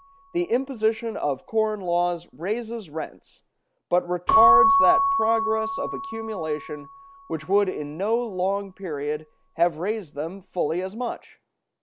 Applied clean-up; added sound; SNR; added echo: none; Keyboard (musical) / Bell; 2 dB; none.